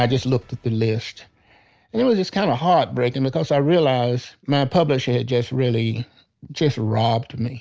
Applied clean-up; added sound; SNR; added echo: none; none; none; none.